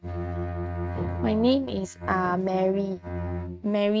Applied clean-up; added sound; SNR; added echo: neural mask model RNNoise.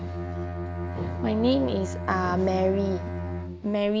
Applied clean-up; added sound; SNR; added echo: none; Bowed string instrument; 5 dB; none.